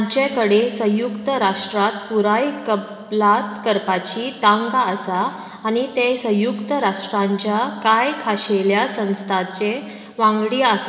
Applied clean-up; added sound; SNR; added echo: none; none; none; none.